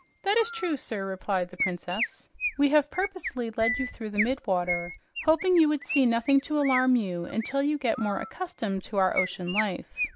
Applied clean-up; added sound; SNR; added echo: none; Chirp, tweet; 9 dB; none.